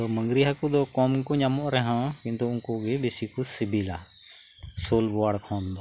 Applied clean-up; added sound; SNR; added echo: none; none; none; none.